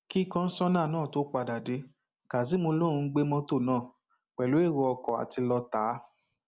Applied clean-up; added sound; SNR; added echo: none; none; none; none.